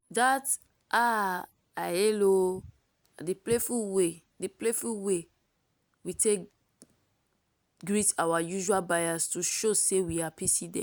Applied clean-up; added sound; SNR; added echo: none; none; none; none.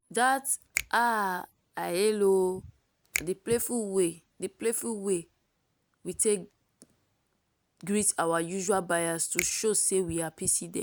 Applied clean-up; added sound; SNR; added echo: none; Finger snapping; 11 dB; none.